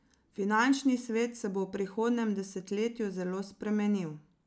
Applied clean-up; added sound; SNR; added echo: none; none; none; none.